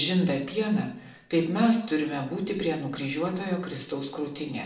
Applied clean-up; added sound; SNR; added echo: none; none; none; reverberation time 0.6 s.